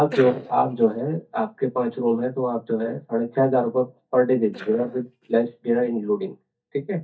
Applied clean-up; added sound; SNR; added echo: neural mask model DeepFilterNet 3.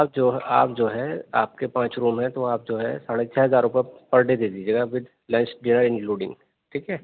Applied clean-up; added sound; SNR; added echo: none; none; none; none.